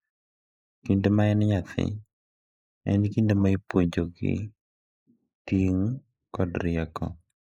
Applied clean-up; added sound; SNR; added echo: neural mask model Resemble Enhance denoiser.